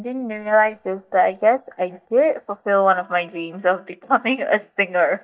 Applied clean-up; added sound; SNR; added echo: neural mask model DeepFilterNet 3.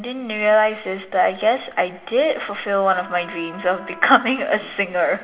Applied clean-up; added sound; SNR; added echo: none; Wind instrument, woodwind instrument; 19 dB; reverberation time 2.7 s.